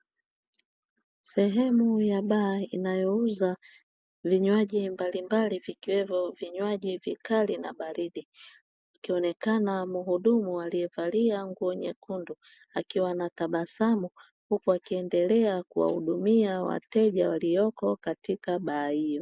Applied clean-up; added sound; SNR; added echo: none; none; none; none.